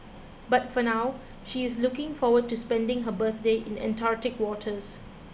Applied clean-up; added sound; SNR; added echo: none; none; none; none.